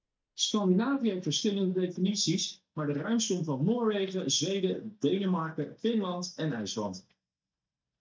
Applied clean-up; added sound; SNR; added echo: neural mask model DeepFilterNet 3.